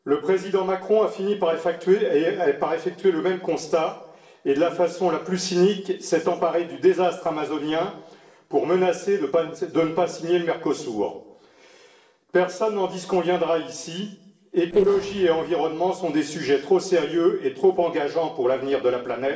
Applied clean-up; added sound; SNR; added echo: neural separator model SepFormer DNS4.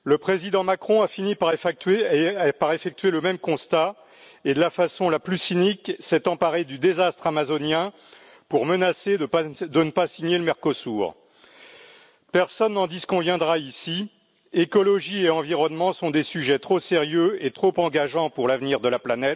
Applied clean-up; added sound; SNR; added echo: none; none; none; none.